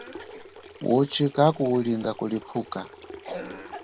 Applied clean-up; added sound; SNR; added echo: none; Cough + Sink (filling or washing) / Water tap, faucet; 14 dB; none.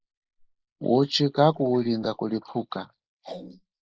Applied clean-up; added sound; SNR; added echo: neural mask model Resemble Enhance denoiser.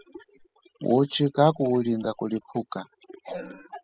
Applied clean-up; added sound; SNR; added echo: classical method spectral subtraction.